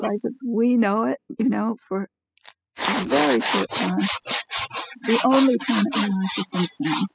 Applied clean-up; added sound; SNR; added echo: classical method spectral subtraction.